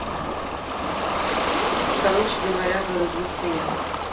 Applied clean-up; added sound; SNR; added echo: none; Ocean; -3 dB; reverberation time 0.3 s.